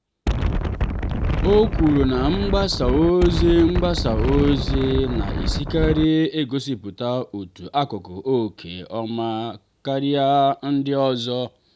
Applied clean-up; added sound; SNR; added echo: none; Wind; 1 dB; none.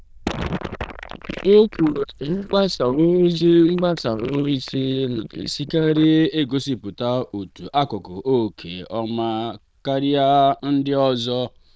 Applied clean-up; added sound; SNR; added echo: neural diffusion model UNIVERSE++.